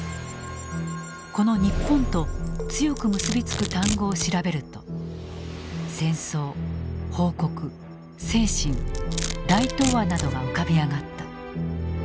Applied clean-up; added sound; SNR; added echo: none; Domestic sounds, home sounds; 12 dB; none.